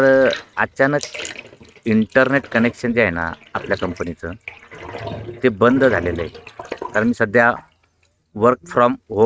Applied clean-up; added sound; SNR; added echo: neural mask model RNNoise.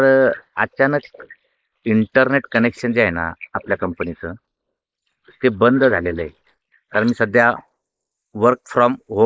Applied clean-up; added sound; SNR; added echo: neural mask model Resemble Enhance denoiser.